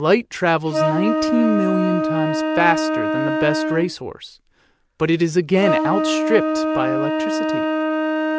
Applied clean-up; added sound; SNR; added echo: none; Wind instrument, woodwind instrument; 0 dB; none.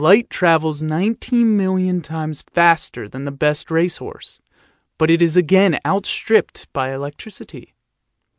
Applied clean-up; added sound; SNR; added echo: none; none; none; none.